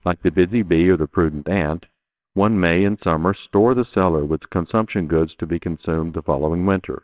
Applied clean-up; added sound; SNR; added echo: neural separator model SepFormer WHAMR!.